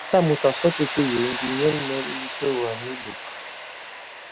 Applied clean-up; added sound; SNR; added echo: none; Tools; 7 dB; none.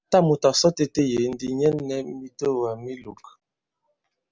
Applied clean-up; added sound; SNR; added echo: none; none; none; none.